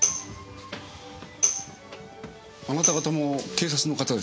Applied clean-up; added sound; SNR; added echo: none; Tambourine; 1 dB; none.